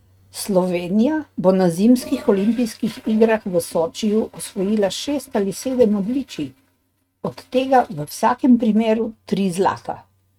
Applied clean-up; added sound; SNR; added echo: neural mask model RNNoise.